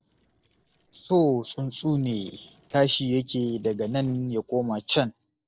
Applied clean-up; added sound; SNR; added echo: neural separator model SepFormer DNS4.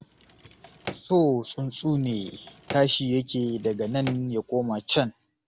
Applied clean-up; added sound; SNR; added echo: none; Drawer open or close; 16 dB; none.